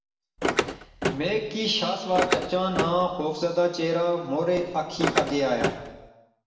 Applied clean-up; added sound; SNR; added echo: none; Car; 2 dB; reverberation time 1.2 s.